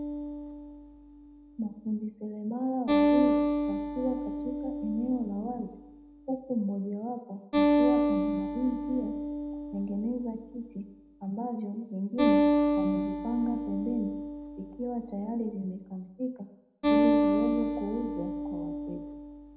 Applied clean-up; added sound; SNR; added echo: none; Acoustic guitar; -4 dB; reverberation time 0.8 s.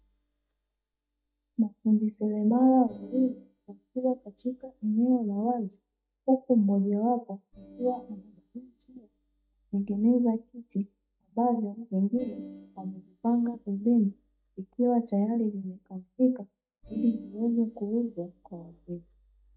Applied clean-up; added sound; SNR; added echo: neural mask model DeepFilterNet 3.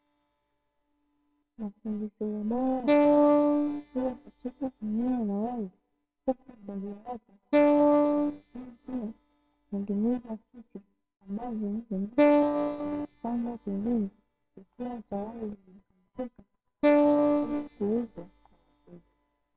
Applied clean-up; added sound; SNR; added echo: neural separator model SepFormer WHAMR!.